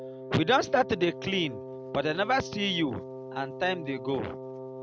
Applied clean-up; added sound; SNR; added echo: none; Wind instrument, woodwind instrument; 11 dB; none.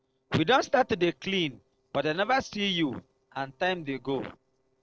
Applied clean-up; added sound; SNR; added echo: neural separator model SepFormer DNS4.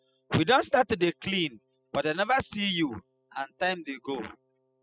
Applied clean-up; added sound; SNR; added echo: classical method spectral subtraction.